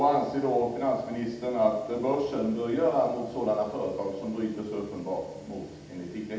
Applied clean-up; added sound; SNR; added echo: none; none; none; reverberation time 0.8 s.